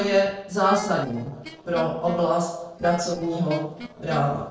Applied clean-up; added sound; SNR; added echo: neural separator model SepFormer DNS4.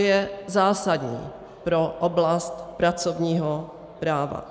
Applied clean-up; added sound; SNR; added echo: none; none; none; none.